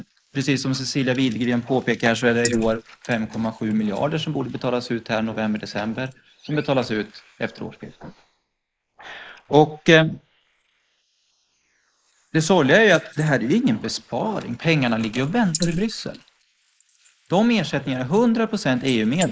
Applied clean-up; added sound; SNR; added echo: neural mask model Resemble Enhance denoiser.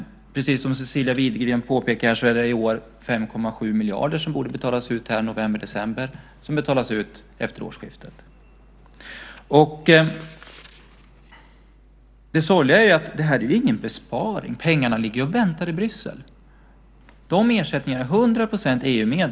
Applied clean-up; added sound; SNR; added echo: none; none; none; none.